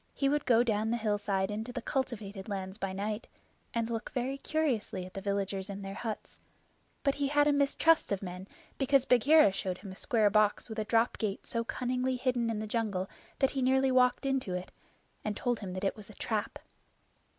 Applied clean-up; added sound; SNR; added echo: none; none; none; none.